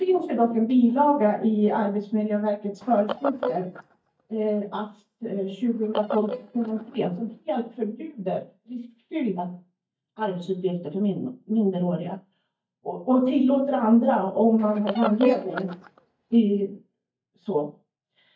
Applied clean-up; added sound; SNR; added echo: neural mask model DeepFilterNet 3.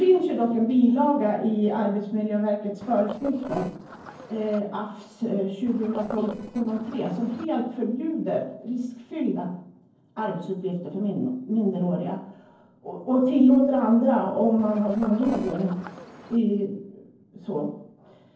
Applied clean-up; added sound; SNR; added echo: neural separator model SepFormer DNS4.